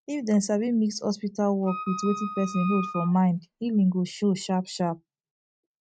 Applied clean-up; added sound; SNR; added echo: neural mask model RNNoise.